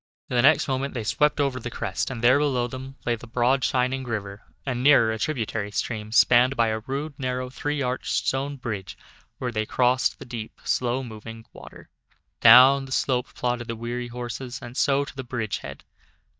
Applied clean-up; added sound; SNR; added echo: neural mask model DeepFilterNet 3.